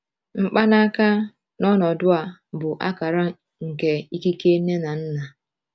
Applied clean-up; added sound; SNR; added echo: none; none; none; none.